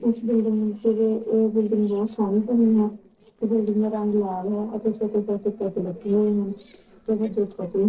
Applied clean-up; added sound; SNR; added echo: neural separator model SepFormer DNS4.